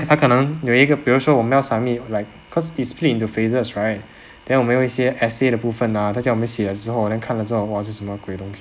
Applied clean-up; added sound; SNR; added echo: none; none; none; none.